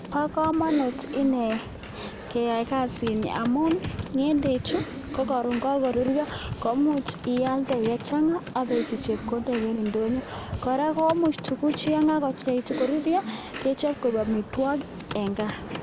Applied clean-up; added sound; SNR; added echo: none; Computer keyboard; 11 dB; none.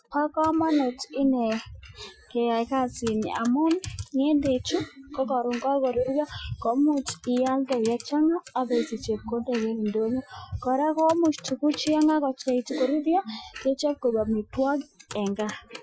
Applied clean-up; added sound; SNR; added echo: classical method Wiener filter.